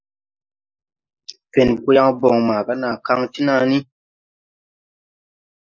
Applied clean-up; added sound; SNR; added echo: neural mask model Resemble Enhance denoiser.